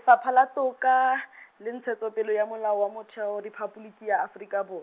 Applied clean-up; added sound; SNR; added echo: none; none; none; none.